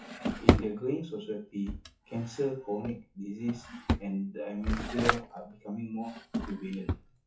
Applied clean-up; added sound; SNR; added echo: classical method WPE with log-MMSE.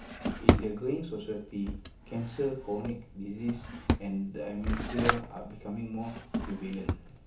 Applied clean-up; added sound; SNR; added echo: none; Drawer open or close; -2 dB; reverberation time 0.8 s.